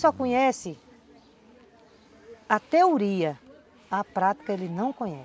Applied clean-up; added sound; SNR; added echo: none; none; none; none.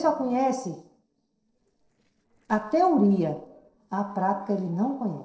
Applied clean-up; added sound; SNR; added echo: neural separator model SepFormer DNS4.